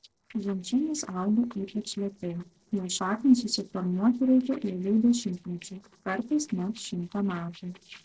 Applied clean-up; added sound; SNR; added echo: neural separator model SepFormer DNS4.